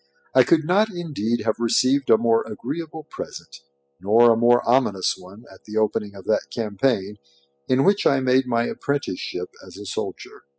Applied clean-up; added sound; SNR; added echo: classical method spectral subtraction.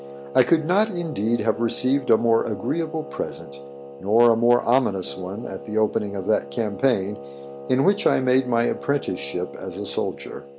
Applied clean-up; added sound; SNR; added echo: none; Wind instrument, woodwind instrument; 14 dB; none.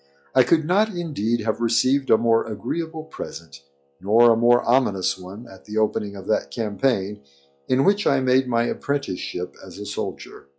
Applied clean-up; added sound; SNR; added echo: classical method log-MMSE.